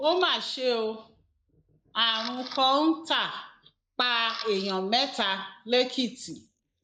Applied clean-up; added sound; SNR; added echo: neural mask model Resemble Enhance denoiser.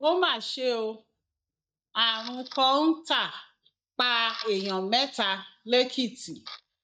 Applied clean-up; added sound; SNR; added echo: neural mask model DeepFilterNet 3.